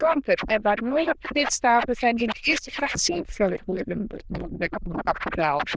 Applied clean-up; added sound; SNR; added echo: neural diffusion model UNIVERSE++.